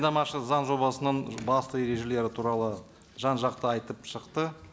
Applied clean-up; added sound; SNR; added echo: none; none; none; none.